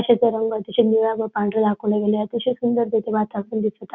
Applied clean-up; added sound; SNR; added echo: none; none; none; none.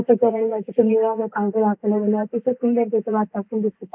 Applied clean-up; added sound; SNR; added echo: neural mask model Resemble Enhance denoiser.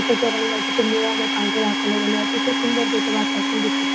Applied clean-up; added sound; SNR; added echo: none; Domestic sounds, home sounds; -2 dB; none.